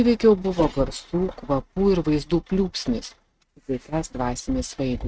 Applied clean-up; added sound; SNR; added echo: neural mask model RNNoise.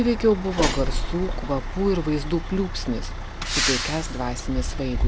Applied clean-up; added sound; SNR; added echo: none; Truck; 1 dB; none.